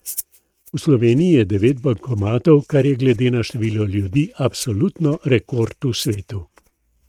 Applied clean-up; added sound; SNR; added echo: neural mask model RNNoise.